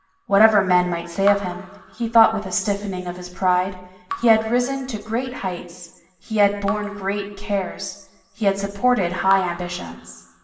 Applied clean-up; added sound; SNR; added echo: none; Raindrop / Drip; 18 dB; reverberation time 0.9 s.